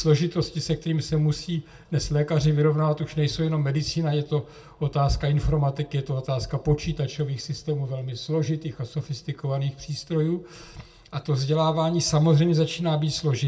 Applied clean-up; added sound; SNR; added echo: none; none; none; reverberation time 0.2 s.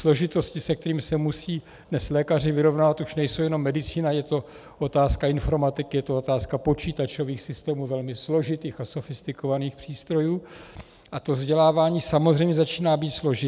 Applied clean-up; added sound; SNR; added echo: none; none; none; none.